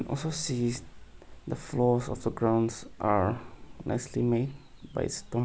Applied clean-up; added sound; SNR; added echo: none; none; none; none.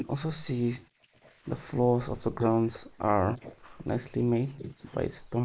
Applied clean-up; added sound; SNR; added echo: neural mask model Resemble Enhance denoiser.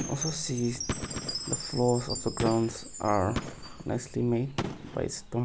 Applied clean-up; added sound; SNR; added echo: none; Chime + Gunshot, gunfire; 7 dB; none.